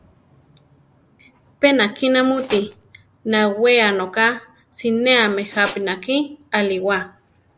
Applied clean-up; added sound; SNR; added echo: none; Tools; 12 dB; none.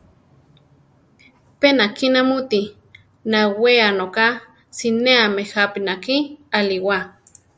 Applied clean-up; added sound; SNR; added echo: none; none; none; none.